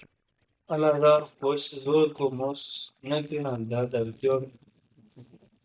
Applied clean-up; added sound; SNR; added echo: neural mask model DeepFilterNet 3.